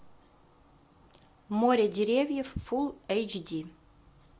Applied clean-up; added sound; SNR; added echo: none; none; none; none.